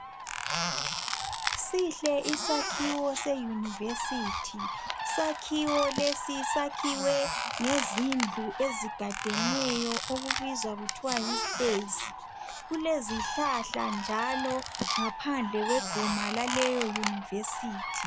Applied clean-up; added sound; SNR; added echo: none; Squeak + Bird; 2 dB; none.